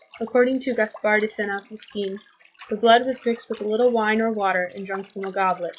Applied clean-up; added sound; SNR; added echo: classical method log-MMSE.